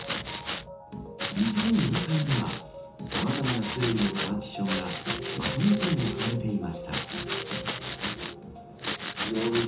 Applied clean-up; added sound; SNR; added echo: none; Domestic sounds, home sounds; 5 dB; reverberation time 0.6 s.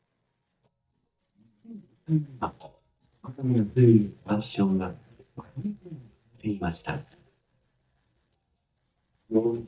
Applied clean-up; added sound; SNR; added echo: neural mask model DeepFilterNet 3.